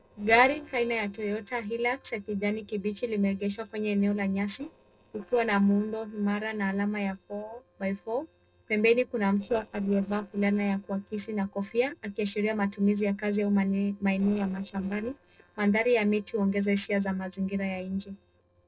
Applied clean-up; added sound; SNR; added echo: neural separator model SepFormer DNS4.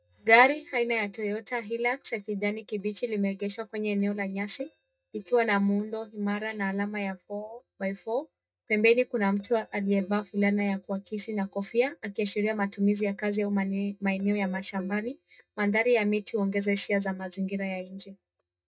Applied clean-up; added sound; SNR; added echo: neural mask model DeepFilterNet 3.